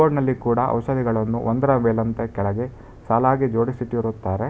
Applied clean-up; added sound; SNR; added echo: none; none; none; none.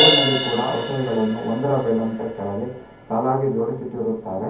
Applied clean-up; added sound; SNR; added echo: none; Crash cymbal; 3 dB; reverberation time 0.7 s.